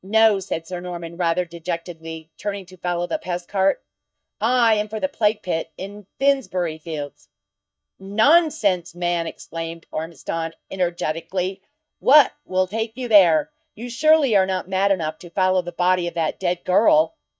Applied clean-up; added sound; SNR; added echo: neural mask model DeepFilterNet 3.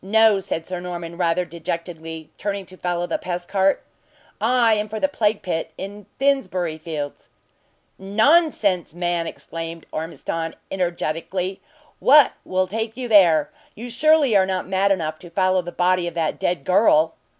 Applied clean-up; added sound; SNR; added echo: none; none; none; none.